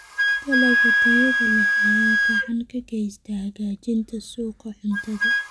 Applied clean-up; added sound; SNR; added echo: none; Wind instrument, woodwind instrument; -4 dB; none.